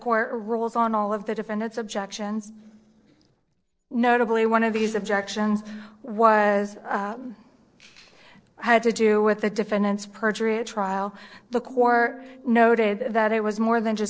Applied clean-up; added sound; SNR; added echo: neural separator model SepFormer DNS4.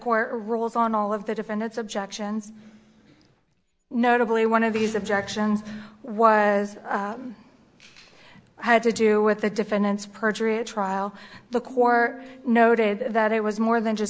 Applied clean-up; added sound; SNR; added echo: none; Piano; 18 dB; none.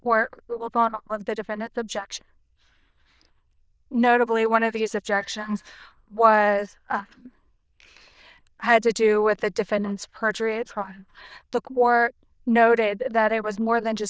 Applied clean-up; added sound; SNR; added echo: neural diffusion model UNIVERSE++.